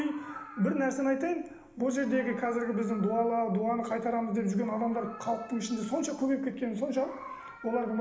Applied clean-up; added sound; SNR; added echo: none; Meow; 18 dB; reverberation time 1.0 s.